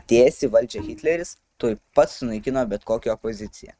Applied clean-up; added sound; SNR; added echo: neural mask model RNNoise.